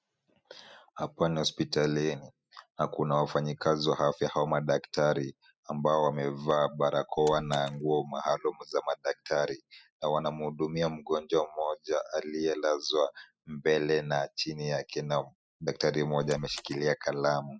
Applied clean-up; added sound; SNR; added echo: classical method spectral subtraction.